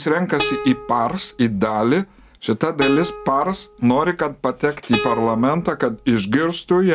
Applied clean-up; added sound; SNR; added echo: none; Plucked string instrument; 11 dB; none.